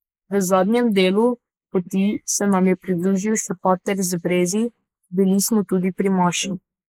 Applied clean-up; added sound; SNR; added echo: neural mask model Resemble Enhance denoiser.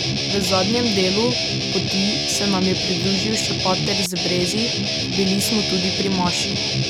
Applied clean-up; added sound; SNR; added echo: none; Guitar; -1 dB; none.